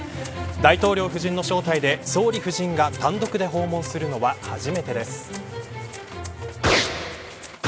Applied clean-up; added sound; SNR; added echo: none; Mechanisms + Rattle (instrument); 19 dB; none.